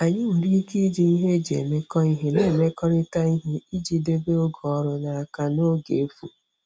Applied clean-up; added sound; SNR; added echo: none; none; none; none.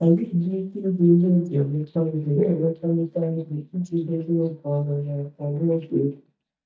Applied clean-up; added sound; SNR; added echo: neural mask model DeepFilterNet 3.